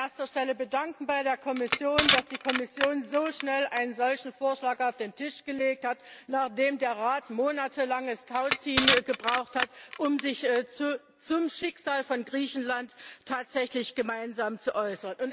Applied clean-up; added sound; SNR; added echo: none; Crushing; 2 dB; none.